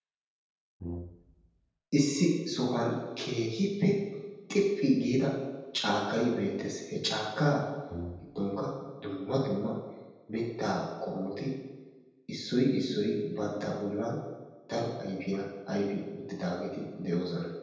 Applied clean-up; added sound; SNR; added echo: none; Brass instrument; 12 dB; reverberation time 1.1 s.